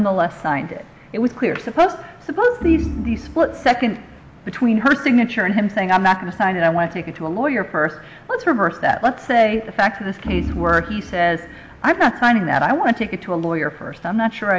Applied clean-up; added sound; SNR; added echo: none; Organ; 11 dB; none.